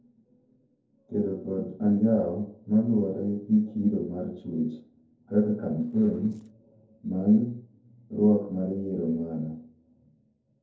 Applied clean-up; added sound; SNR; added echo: neural separator model SepFormer DNS4.